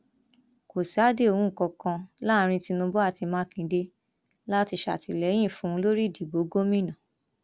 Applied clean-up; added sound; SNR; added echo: none; none; none; none.